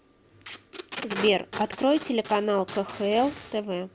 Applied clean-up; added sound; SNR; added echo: none; Packing tape, duct tape; 11 dB; none.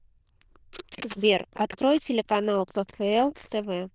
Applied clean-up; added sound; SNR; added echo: neural diffusion model UNIVERSE++.